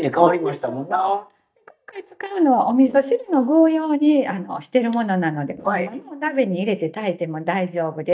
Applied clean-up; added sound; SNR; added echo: neural mask model DeepFilterNet 3.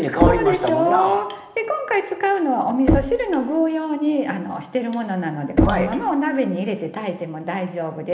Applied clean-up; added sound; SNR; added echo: none; Knock; 5 dB; reverberation time 1.1 s.